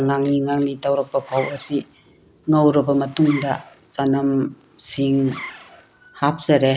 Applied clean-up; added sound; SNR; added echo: none; Zipper (clothing); 20 dB; none.